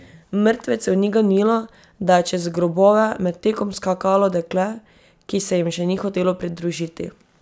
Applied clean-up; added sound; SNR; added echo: none; none; none; none.